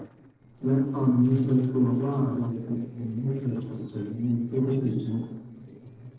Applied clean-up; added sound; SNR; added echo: neural separator model SepFormer DNS4.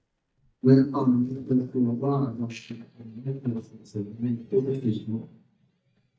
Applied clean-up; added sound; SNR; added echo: neural mask model DeepFilterNet 3.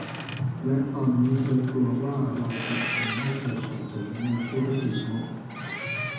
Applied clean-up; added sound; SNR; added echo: none; Boat, Water vehicle; 6 dB; reverberation time 1.1 s.